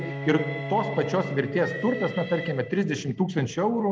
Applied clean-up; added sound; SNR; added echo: none; Bowed string instrument + Train; 10 dB; none.